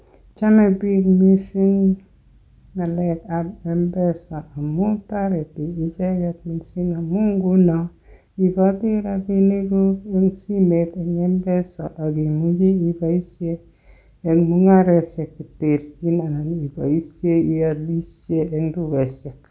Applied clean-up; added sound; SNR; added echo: none; none; none; none.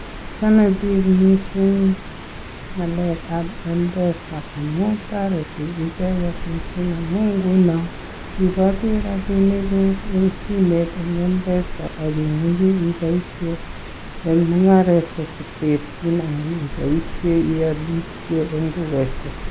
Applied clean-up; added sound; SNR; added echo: none; Rain; 10 dB; none.